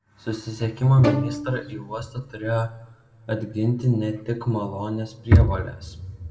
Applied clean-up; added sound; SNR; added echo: none; Bowed string instrument; 8 dB; reverberation time 1.5 s.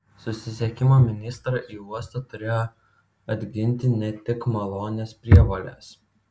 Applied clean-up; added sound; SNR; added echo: none; none; none; none.